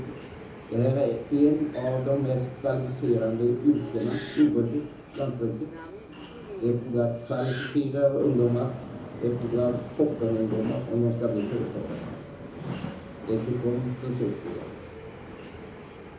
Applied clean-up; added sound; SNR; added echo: none; Subway, metro, underground; 13 dB; reverberation time 0.6 s.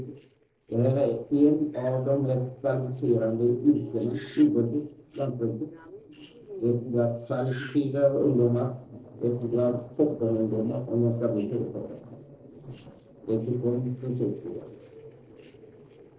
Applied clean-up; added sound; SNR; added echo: neural separator model SepFormer DNS4.